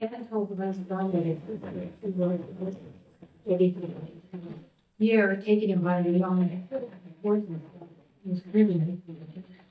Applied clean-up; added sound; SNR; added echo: neural mask model DeepFilterNet 3.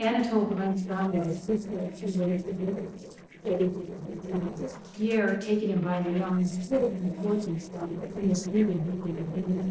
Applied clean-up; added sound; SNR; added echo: neural separator model SepFormer DNS4.